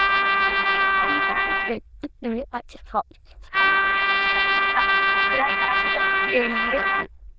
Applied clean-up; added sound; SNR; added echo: neural diffusion model UNIVERSE++.